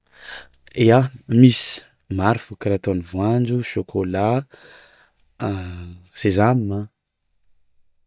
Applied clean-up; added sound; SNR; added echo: neural mask model DeepFilterNet 3.